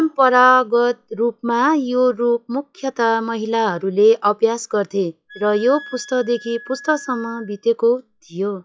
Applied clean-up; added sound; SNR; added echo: classical method log-MMSE.